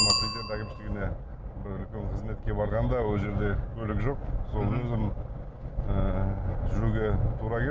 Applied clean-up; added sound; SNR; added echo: none; Bicycle bell; 9 dB; none.